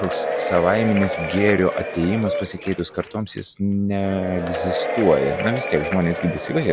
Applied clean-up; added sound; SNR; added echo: none; Applause / Crowd / Cheering; 5 dB; none.